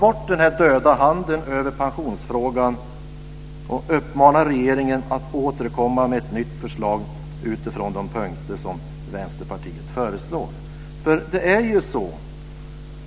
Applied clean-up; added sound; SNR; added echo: none; none; none; none.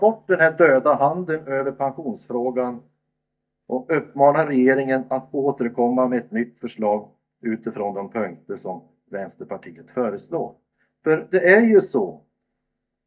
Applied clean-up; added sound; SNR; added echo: neural mask model DeepFilterNet 3.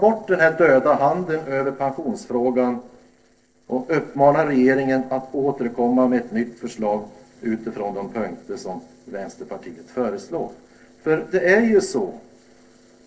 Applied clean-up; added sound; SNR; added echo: neural separator model SepFormer DNS4.